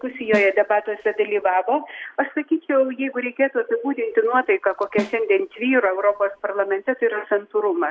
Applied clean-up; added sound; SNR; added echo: none; Snare drum; 13 dB; none.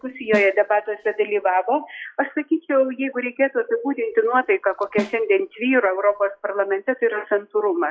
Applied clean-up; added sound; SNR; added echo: classical method log-MMSE.